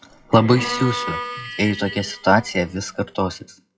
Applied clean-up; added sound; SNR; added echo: classical method WPE with log-MMSE.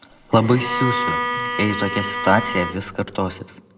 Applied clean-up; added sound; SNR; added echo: none; Bowed string instrument; 4 dB; reverberation time 0.7 s.